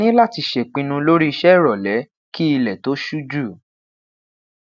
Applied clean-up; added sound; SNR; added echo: none; none; none; none.